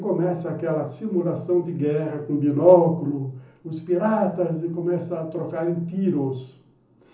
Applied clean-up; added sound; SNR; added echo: none; none; none; reverberation time 0.7 s.